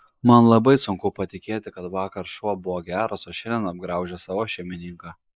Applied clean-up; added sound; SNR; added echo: neural mask model Resemble Enhance denoiser.